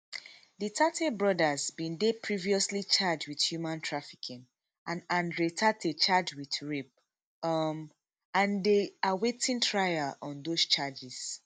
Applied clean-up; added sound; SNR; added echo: none; none; none; none.